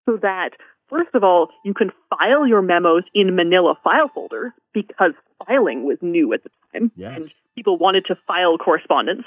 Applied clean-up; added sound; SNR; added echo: neural mask model DeepFilterNet 3.